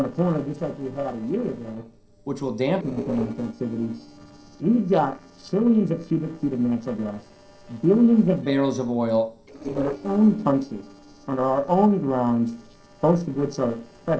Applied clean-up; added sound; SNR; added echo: neural separator model SepFormer DNS4.